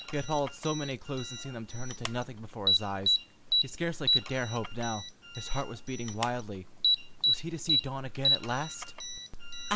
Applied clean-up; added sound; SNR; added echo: none; Alarm; -2 dB; none.